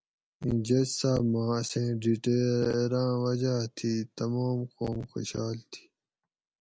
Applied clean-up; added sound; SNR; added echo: none; none; none; none.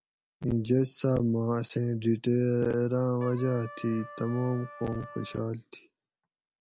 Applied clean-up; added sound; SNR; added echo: none; Trumpet; 17 dB; none.